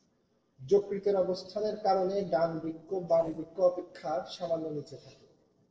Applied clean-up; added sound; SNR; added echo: neural separator model SepFormer DNS4.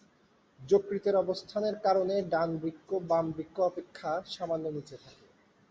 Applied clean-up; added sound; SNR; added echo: none; none; none; none.